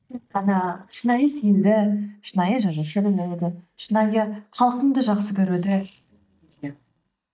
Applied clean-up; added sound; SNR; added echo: neural mask model DeepFilterNet 3.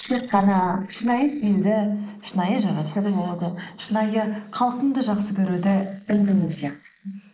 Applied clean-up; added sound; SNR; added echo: neural mask model Resemble Enhance denoiser.